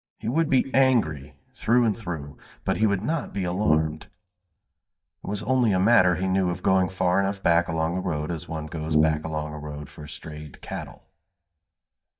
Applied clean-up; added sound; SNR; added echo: neural mask model DeepFilterNet 3.